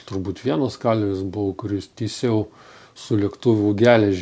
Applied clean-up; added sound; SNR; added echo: none; none; none; none.